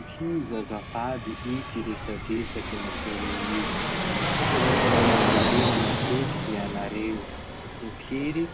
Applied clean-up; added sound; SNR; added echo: none; Fixed-wing aircraft, airplane; -4 dB; none.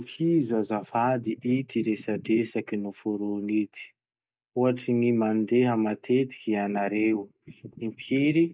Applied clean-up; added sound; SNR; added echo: none; none; none; none.